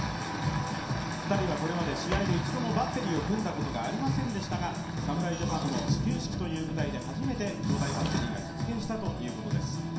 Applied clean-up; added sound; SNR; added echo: none; Drawer open or close; 16 dB; reverberation time 0.7 s.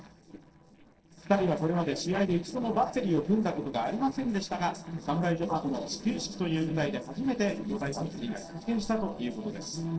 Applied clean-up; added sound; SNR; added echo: neural separator model SepFormer DNS4.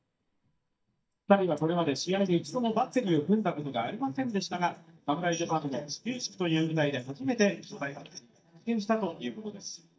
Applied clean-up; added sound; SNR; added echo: neural mask model DeepFilterNet 3.